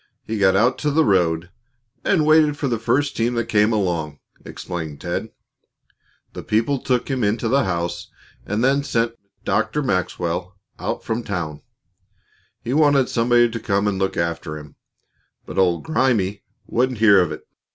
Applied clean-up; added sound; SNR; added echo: none; none; none; none.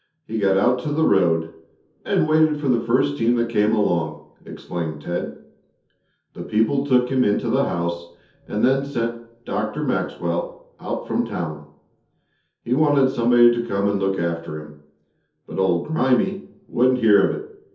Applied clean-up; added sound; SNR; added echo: none; none; none; reverberation time 0.5 s.